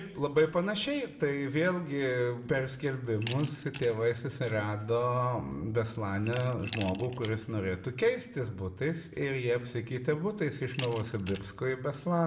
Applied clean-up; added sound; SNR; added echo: none; Glass; 19 dB; reverberation time 0.6 s.